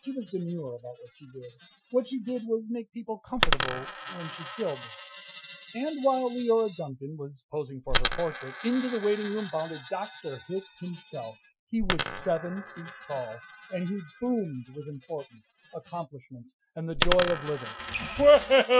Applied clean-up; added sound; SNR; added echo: classical method Wiener filter.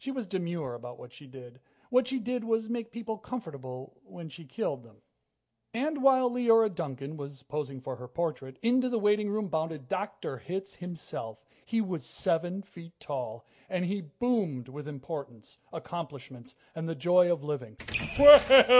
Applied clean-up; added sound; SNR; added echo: none; none; none; none.